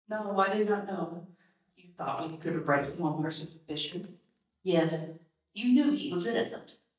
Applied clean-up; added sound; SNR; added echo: neural mask model DeepFilterNet 3.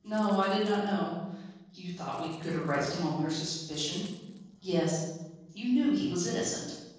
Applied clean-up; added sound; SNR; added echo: neural separator model SepFormer DNS4.